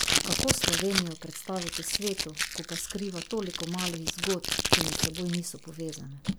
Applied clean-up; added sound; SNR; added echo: none; Packing tape, duct tape; -3 dB; none.